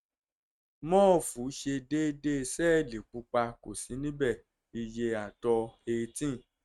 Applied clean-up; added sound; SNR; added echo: neural mask model RNNoise.